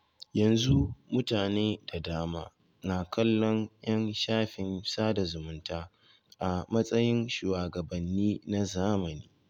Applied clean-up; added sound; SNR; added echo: none; none; none; none.